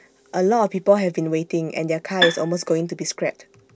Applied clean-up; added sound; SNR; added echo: none; Bowed string instrument; 4 dB; none.